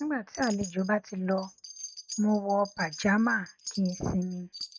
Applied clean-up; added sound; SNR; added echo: neural mask model RNNoise.